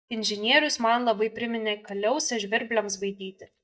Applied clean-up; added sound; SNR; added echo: neural mask model DeepFilterNet 3.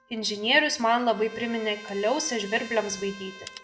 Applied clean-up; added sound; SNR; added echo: none; Trumpet; 19 dB; reverberation time 1.6 s.